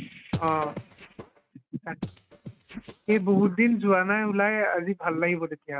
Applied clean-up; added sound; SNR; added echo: neural mask model RNNoise.